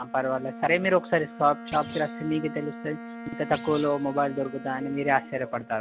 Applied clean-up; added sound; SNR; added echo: none; Bowed string instrument + Thump, thud; 12 dB; none.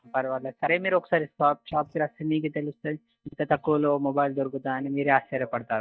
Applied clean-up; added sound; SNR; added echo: neural mask model DeepFilterNet 3.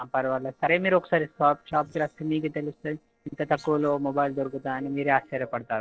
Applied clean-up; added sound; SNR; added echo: neural separator model SepFormer DNS4.